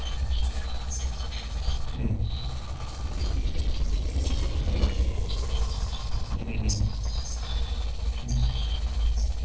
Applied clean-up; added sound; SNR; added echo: neural separator model SepFormer DNS4.